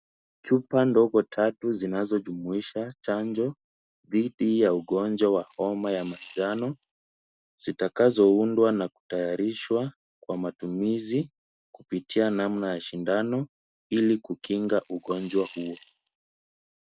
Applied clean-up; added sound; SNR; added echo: none; Coin (dropping) / Glass; 18 dB; none.